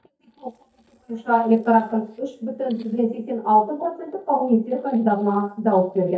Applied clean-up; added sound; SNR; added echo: neural mask model DeepFilterNet 3.